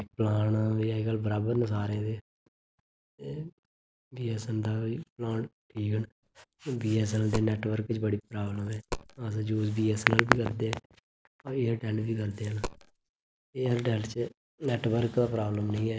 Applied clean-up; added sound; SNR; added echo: none; Coin (dropping); 13 dB; none.